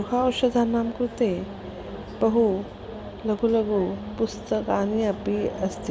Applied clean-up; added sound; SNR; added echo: none; none; none; none.